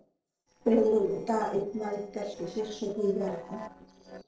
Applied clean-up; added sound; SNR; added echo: neural separator model SepFormer DNS4.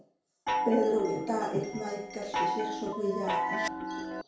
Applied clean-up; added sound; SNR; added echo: none; Chime; 1 dB; reverberation time 0.6 s.